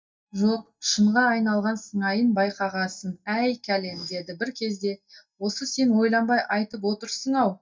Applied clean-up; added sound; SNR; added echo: neural mask model DeepFilterNet 3.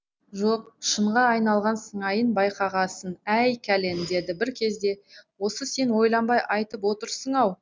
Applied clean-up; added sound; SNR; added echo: none; none; none; none.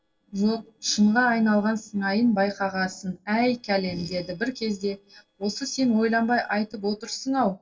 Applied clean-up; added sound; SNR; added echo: neural separator model SepFormer DNS4.